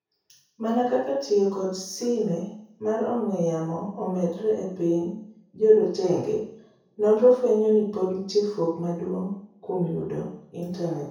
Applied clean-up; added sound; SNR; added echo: none; none; none; reverberation time 0.6 s.